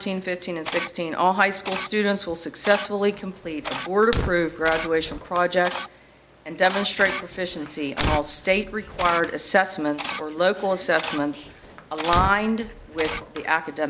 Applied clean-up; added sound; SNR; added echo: none; Camera + Fire; 8 dB; none.